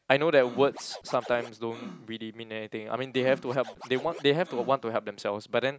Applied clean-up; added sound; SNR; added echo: none; Scratching (performance technique); 17 dB; none.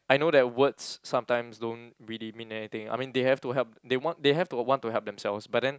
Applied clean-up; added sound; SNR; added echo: none; none; none; none.